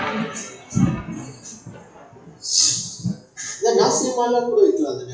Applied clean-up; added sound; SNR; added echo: classical method WPE with log-MMSE.